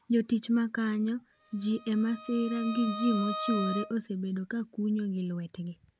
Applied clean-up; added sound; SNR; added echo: none; Bowed string instrument; 10 dB; none.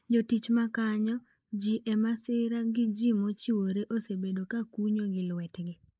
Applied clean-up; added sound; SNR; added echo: neural mask model Resemble Enhance denoiser.